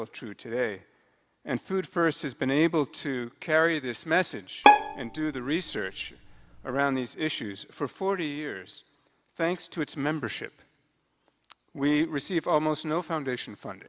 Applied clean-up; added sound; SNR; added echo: none; Bowed string instrument; -4 dB; none.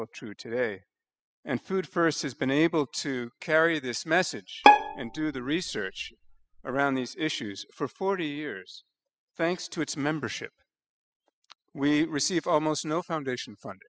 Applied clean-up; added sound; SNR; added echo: classical method spectral subtraction.